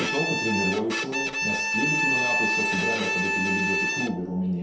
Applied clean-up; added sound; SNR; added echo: none; Bowed string instrument; -3 dB; reverberation time 0.7 s.